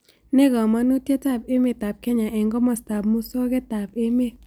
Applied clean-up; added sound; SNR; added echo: none; none; none; none.